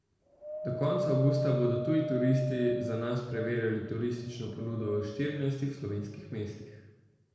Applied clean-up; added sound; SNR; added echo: none; Wind; 7 dB; reverberation time 1.0 s.